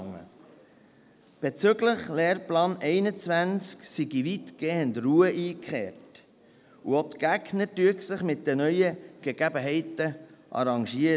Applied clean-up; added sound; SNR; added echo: none; none; none; none.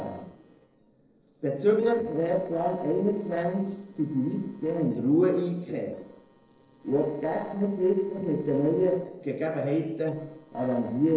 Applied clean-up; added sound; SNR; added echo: neural separator model SepFormer DNS4.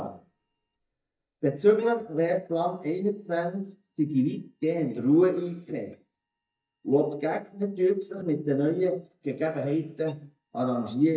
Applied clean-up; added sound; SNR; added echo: neural mask model DeepFilterNet 3.